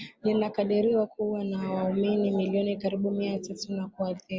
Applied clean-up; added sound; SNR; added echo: none; none; none; none.